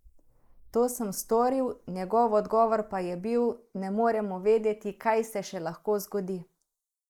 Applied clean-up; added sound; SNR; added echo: neural mask model Resemble Enhance denoiser.